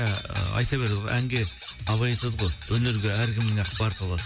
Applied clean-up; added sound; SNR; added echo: none; Cutlery, silverware; 7 dB; none.